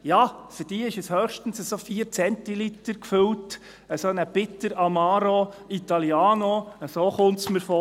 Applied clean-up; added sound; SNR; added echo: none; none; none; none.